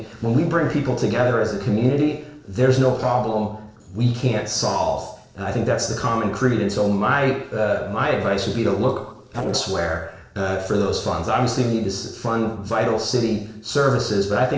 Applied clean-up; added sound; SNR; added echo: neural separator model SepFormer DNS4.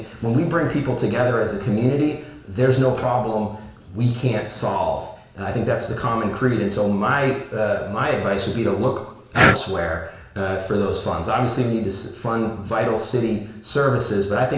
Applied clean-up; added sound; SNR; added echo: none; Breathing; 4 dB; reverberation time 0.7 s.